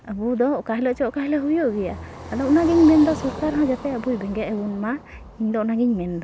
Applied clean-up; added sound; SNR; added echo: none; Car passing by; 15 dB; none.